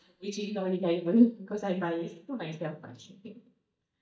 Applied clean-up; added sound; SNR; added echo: neural mask model DeepFilterNet 3.